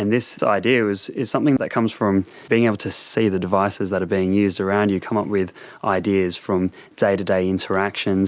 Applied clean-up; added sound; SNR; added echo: none; none; none; none.